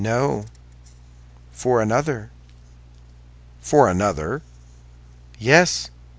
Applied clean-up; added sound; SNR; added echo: none; none; none; none.